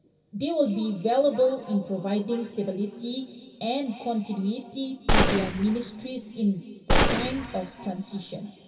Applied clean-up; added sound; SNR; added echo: none; Gunshot, gunfire; -3 dB; reverberation time 2.9 s.